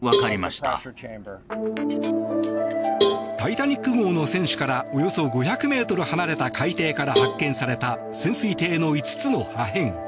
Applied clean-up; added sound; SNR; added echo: none; Cowbell; 3 dB; none.